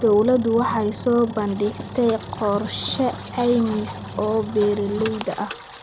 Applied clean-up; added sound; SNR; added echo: none; Engine; 12 dB; none.